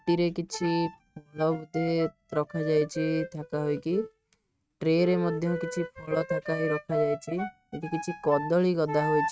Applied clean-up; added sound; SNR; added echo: neural mask model RNNoise.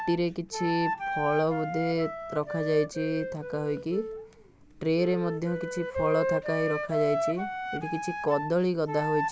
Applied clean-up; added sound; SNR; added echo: none; Wind instrument, woodwind instrument; 4 dB; none.